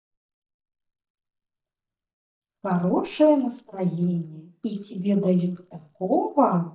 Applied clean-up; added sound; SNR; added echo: neural mask model DeepFilterNet 3.